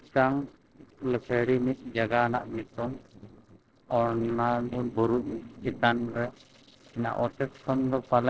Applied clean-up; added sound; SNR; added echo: neural separator model SepFormer DNS4.